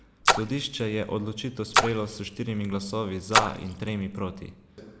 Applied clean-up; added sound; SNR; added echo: none; Splash, splatter; -1 dB; none.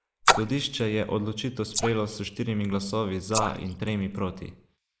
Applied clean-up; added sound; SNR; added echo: neural mask model Resemble Enhance denoiser.